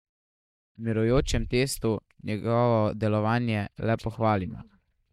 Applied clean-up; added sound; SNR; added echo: neural mask model DeepFilterNet 3.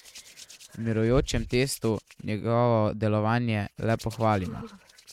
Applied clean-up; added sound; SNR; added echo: neural mask model RNNoise.